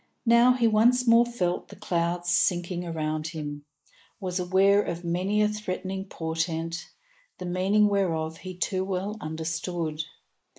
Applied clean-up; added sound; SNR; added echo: neural mask model Resemble Enhance denoiser.